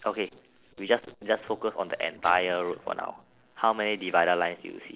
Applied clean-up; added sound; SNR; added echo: neural separator model SepFormer DNS4.